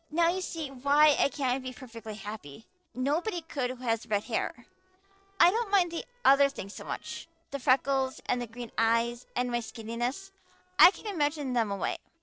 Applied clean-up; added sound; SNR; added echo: neural separator model SepFormer DNS4.